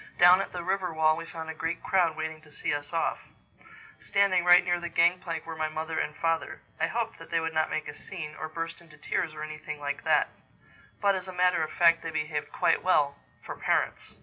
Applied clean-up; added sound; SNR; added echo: none; none; none; none.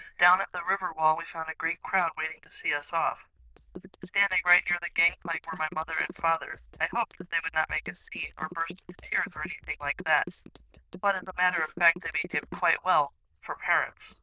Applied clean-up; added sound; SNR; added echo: neural diffusion model UNIVERSE++.